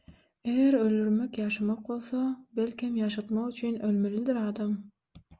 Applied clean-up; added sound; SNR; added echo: none; none; none; none.